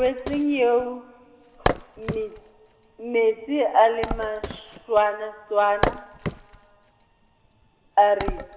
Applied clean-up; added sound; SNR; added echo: none; Wood; 9 dB; reverberation time 2.6 s.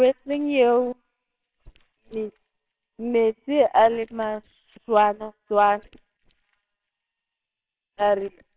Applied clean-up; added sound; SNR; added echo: neural separator model SepFormer WHAMR!.